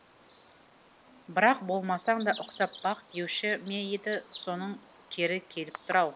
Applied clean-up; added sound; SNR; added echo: none; Bird vocalization, bird call, bird song; 14 dB; none.